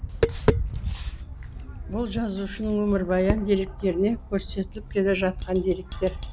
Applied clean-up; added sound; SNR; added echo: none; Tap; 4 dB; none.